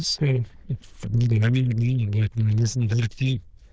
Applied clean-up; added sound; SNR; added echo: neural diffusion model UNIVERSE++.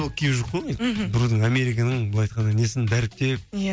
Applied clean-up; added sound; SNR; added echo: none; none; none; none.